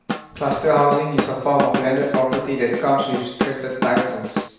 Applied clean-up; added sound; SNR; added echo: none; Drum / Drum kit; 6 dB; reverberation time 1.0 s.